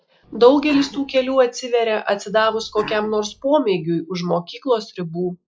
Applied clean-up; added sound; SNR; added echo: classical method log-MMSE.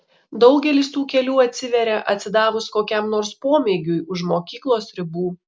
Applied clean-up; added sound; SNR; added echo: none; none; none; none.